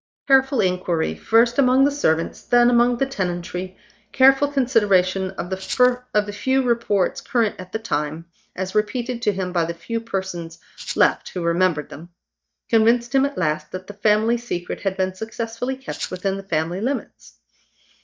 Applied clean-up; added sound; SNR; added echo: neural mask model DeepFilterNet 3.